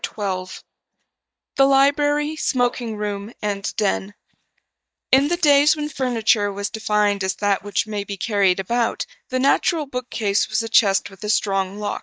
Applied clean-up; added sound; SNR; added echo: neural mask model DeepFilterNet 3.